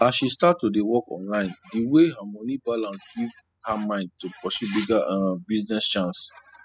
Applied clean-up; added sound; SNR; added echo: classical method spectral subtraction.